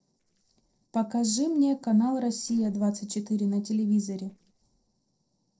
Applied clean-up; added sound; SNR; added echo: neural separator model SepFormer DNS4.